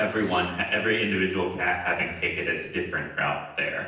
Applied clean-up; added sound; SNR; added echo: neural separator model SepFormer DNS4.